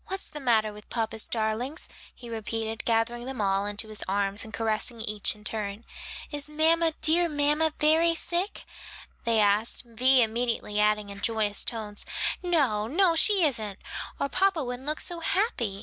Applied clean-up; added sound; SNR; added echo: none; none; none; none.